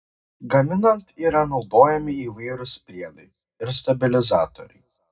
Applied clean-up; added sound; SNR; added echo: none; none; none; reverberation time 0.3 s.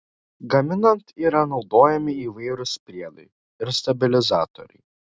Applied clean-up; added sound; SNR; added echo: none; none; none; none.